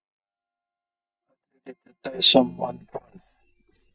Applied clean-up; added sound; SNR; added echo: neural mask model DeepFilterNet 3.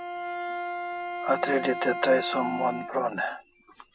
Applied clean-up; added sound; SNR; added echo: none; Bowed string instrument; 6 dB; none.